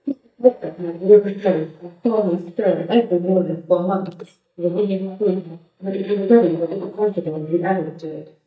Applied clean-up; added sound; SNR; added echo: neural mask model DeepFilterNet 3.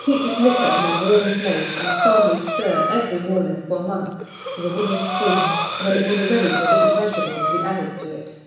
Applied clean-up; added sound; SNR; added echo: none; Breathing; 1 dB; reverberation time 1.1 s.